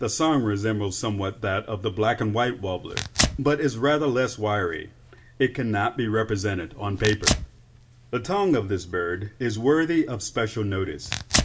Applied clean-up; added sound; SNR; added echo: none; Tearing; 8 dB; reverberation time 0.3 s.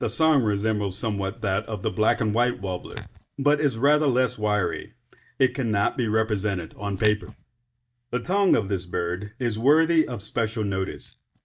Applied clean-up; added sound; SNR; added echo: neural mask model DeepFilterNet 3.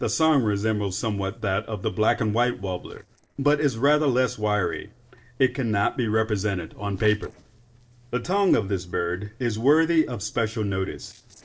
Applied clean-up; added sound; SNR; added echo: neural separator model SepFormer DNS4.